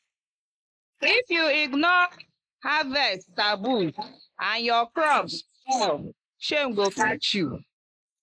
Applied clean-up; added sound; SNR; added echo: neural mask model Resemble Enhance denoiser.